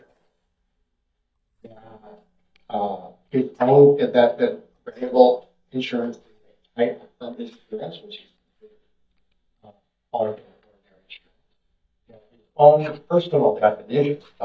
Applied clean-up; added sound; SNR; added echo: neural mask model DeepFilterNet 3.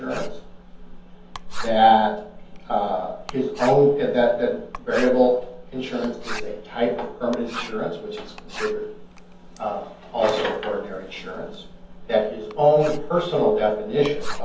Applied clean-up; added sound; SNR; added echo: none; Writing; 11 dB; reverberation time 0.5 s.